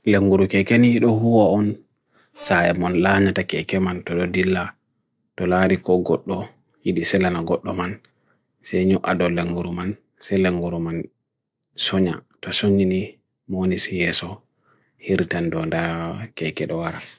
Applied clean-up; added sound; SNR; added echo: neural separator model SepFormer DNS4.